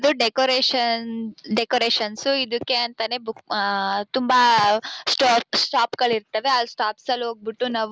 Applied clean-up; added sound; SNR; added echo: none; none; none; none.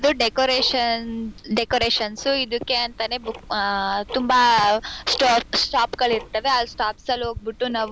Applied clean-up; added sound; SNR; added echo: none; Tick-tock; 18 dB; none.